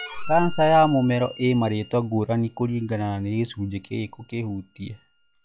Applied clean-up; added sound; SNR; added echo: classical method log-MMSE.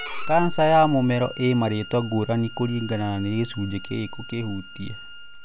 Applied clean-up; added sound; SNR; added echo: none; Bowed string instrument; 16 dB; none.